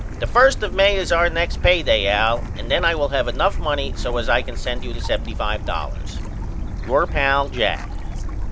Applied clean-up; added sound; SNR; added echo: none; Stream / Bird; 4 dB; none.